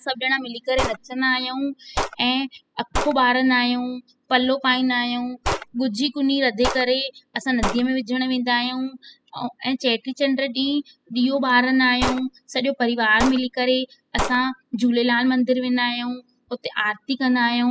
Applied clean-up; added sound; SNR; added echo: classical method spectral subtraction.